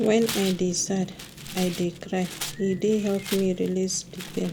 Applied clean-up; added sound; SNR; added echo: none; Tearing + Chirp, tweet; 11 dB; none.